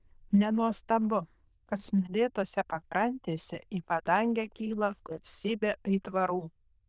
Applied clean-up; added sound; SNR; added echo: neural diffusion model UNIVERSE++.